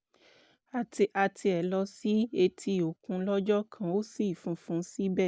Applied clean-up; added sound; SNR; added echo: none; none; none; none.